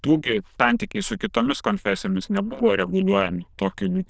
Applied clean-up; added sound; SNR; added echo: neural diffusion model UNIVERSE++.